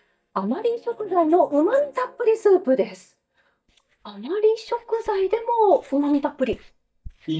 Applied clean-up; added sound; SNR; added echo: neural mask model DeepFilterNet 3.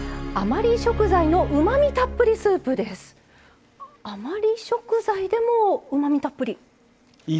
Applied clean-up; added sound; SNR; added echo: none; none; none; none.